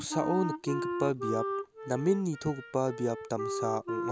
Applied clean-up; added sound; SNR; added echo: none; Wind instrument, woodwind instrument; 4 dB; none.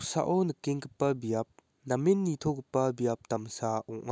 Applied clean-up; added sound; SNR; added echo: none; none; none; none.